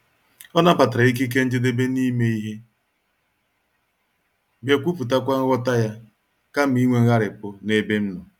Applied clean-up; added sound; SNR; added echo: none; none; none; none.